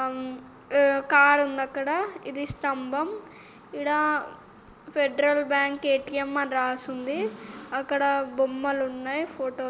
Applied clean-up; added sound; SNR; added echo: none; none; none; none.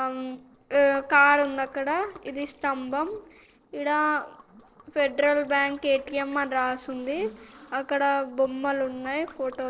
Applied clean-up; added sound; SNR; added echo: neural separator model SepFormer DNS4.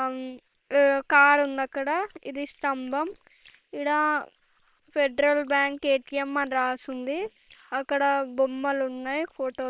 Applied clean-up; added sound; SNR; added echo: neural separator model SepFormer WHAM!.